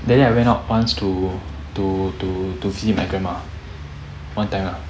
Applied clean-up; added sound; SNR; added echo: none; none; none; none.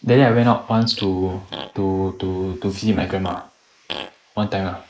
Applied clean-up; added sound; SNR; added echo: neural mask model Resemble Enhance denoiser.